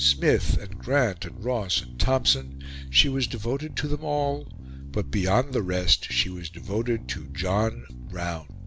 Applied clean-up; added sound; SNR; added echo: none; Bass guitar; 12 dB; none.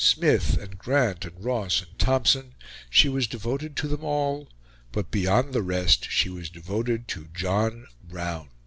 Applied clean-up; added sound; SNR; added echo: none; none; none; none.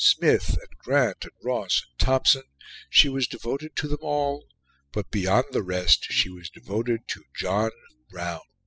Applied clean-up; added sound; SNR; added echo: classical method spectral subtraction.